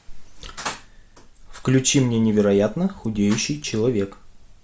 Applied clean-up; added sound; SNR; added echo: none; none; none; none.